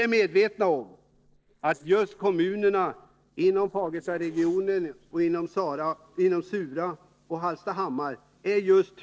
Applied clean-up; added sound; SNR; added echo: neural separator model SepFormer DNS4.